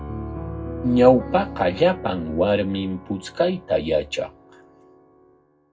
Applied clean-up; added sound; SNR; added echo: none; Piano; 13 dB; reverberation time 0.3 s.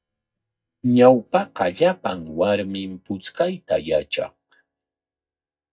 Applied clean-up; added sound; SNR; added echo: neural mask model DeepFilterNet 3.